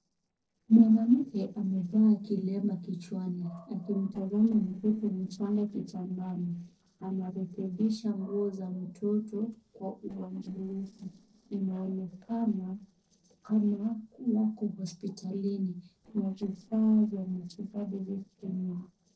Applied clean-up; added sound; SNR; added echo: neural separator model SepFormer DNS4.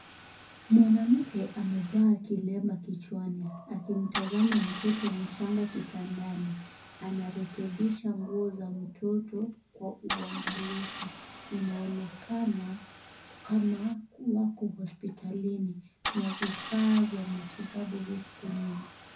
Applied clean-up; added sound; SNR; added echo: none; Idling / Engine starting / Car; 11 dB; reverberation time 0.3 s.